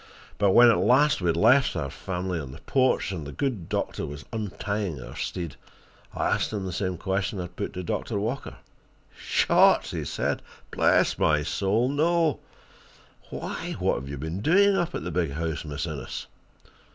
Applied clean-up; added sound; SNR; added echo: none; none; none; none.